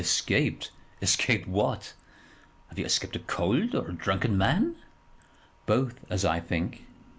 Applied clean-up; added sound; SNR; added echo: none; none; none; none.